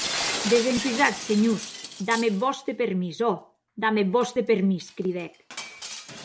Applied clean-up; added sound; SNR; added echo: none; Shatter; 10 dB; none.